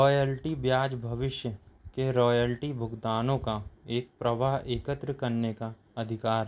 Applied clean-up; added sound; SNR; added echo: none; none; none; none.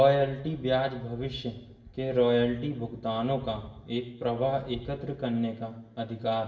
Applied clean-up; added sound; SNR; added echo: none; none; none; reverberation time 0.9 s.